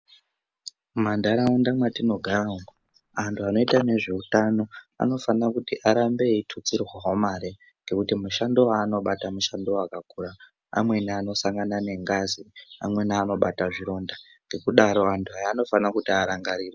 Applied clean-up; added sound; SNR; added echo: none; Fireworks; 19 dB; none.